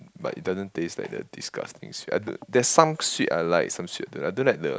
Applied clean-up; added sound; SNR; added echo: none; none; none; none.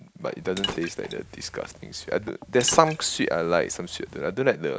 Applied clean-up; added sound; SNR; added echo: none; Liquid; 11 dB; none.